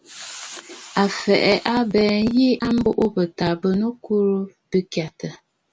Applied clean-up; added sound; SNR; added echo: none; none; none; none.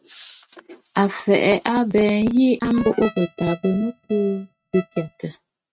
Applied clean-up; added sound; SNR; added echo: neural mask model RNNoise.